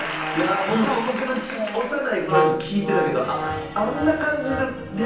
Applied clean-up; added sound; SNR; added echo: none; Wind instrument, woodwind instrument; 5 dB; reverberation time 0.9 s.